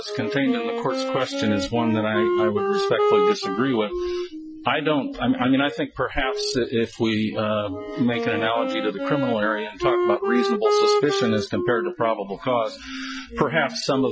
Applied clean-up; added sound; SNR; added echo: classical method Wiener filter.